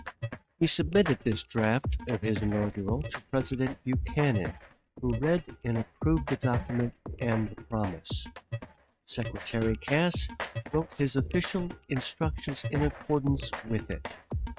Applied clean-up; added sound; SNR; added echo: neural mask model RNNoise.